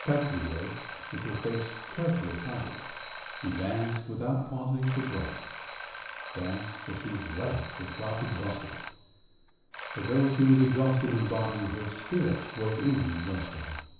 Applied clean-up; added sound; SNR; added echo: none; Alarm; 11 dB; reverberation time 1.0 s.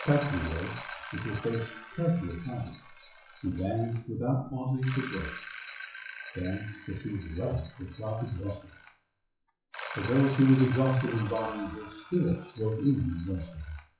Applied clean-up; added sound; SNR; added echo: classical method WPE with log-MMSE.